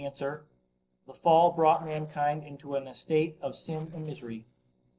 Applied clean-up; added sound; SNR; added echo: neural separator model SepFormer DNS4.